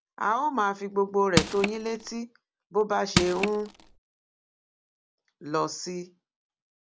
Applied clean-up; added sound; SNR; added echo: none; Crushing; -1 dB; none.